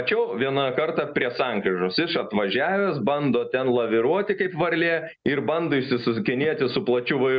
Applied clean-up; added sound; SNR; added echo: none; none; none; none.